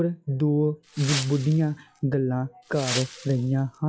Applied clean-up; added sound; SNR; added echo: classical method log-MMSE.